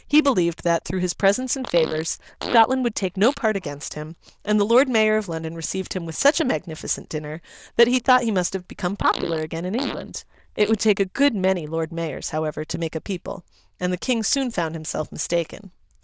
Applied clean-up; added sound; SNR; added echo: neural diffusion model UNIVERSE++.